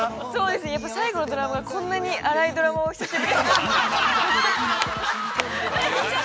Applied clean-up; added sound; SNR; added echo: none; none; none; none.